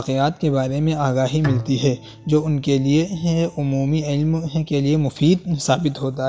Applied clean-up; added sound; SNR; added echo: none; Bowed string instrument; 16 dB; reverberation time 0.7 s.